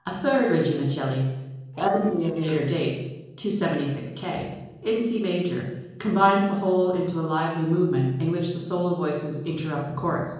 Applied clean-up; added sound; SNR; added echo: neural separator model SepFormer DNS4.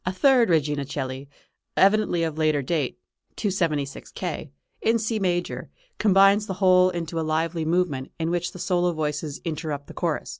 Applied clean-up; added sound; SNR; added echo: none; none; none; none.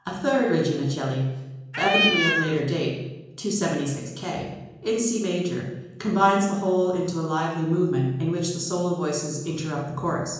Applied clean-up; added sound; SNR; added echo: none; Cat; -1 dB; reverberation time 1.0 s.